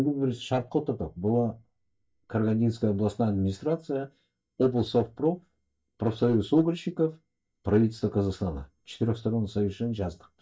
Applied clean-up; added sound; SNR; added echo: neural mask model DeepFilterNet 3.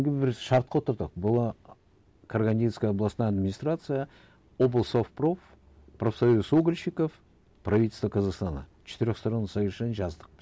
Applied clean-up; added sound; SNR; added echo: none; none; none; none.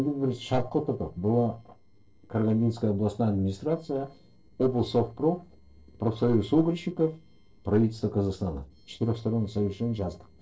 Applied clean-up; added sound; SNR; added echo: neural separator model SepFormer DNS4.